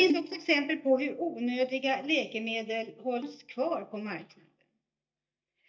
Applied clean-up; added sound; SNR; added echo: neural mask model DeepFilterNet 3.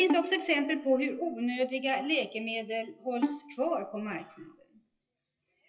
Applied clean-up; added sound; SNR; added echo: classical method WPE with log-MMSE.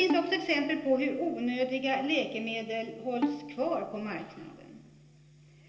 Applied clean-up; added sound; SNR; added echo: none; Bowed string instrument; 7 dB; reverberation time 1.4 s.